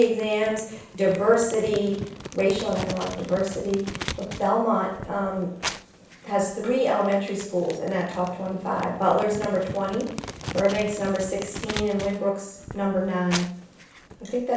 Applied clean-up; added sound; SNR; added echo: none; Crumpling, crinkling; 12 dB; reverberation time 0.7 s.